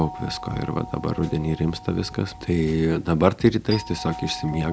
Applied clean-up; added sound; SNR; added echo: none; Doorbell; 15 dB; none.